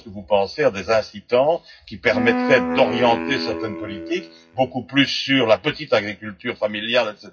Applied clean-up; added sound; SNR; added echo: classical method WPE with log-MMSE.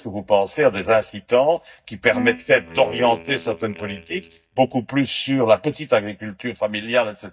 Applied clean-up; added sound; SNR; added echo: neural mask model DeepFilterNet 3.